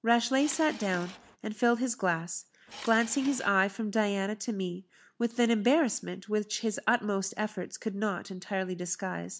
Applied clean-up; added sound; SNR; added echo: none; Subway, metro, underground / Engine; 16 dB; none.